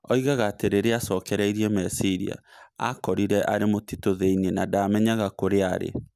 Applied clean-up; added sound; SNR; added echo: none; none; none; none.